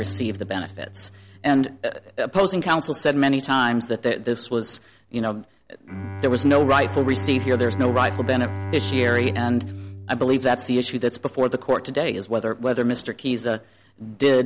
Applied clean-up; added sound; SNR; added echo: none; Bowed string instrument; 11 dB; none.